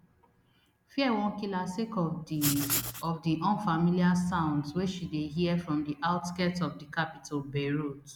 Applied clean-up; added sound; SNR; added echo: none; Writing; 2 dB; none.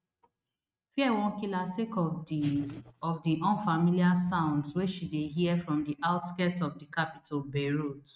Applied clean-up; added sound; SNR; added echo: neural mask model RNNoise.